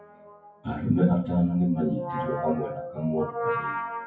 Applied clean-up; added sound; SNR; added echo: classical method WPE with log-MMSE.